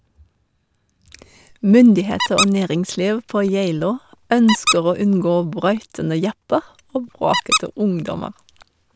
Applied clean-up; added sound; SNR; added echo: none; Squeak; 7 dB; none.